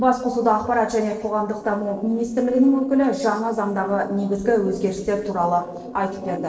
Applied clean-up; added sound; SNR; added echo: neural separator model SepFormer DNS4.